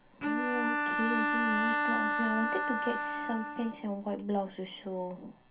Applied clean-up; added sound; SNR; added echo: none; Bowed string instrument; -2 dB; reverberation time 0.3 s.